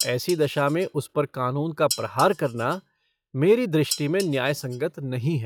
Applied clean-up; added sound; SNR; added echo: classical method log-MMSE.